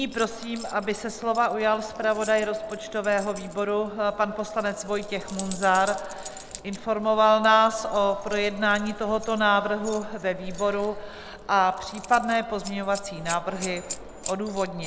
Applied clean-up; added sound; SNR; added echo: none; Keys jangling; 15 dB; none.